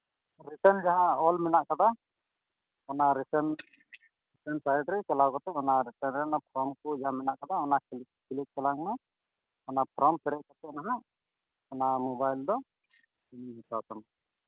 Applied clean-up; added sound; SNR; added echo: none; none; none; none.